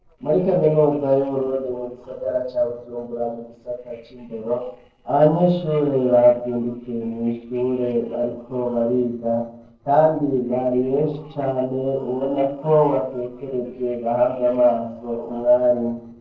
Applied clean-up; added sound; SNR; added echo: neural separator model SepFormer DNS4.